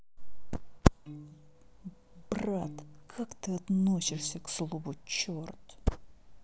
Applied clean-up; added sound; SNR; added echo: none; Piano; 17 dB; none.